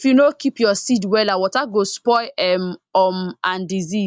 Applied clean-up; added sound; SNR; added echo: none; none; none; none.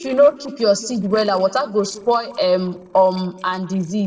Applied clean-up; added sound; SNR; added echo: neural separator model SepFormer DNS4.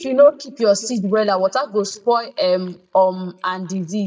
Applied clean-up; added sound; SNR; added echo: neural mask model DeepFilterNet 3.